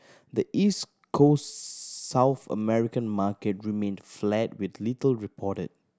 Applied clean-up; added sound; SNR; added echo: none; none; none; none.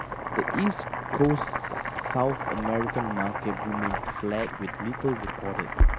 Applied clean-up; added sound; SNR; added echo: none; Crackle + Boiling; -1 dB; none.